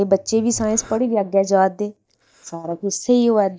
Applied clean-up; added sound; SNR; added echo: neural mask model DeepFilterNet 3.